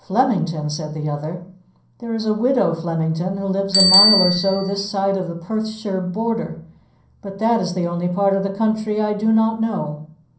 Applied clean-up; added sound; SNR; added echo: none; Bicycle bell; 6 dB; reverberation time 0.6 s.